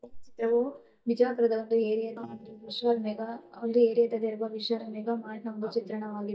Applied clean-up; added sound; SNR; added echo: neural mask model DeepFilterNet 3.